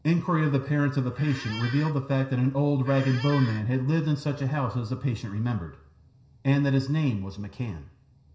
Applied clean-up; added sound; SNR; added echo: none; Squeak; 13 dB; reverberation time 0.5 s.